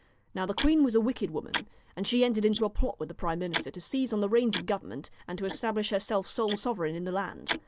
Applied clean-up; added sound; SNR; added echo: neural mask model Resemble Enhance denoiser.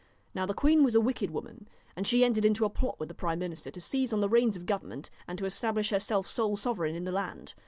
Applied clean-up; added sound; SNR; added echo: none; none; none; none.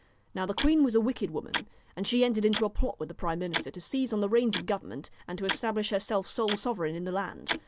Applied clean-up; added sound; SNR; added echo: none; Tick-tock; 11 dB; none.